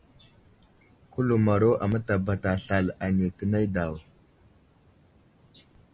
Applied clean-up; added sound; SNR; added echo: none; none; none; none.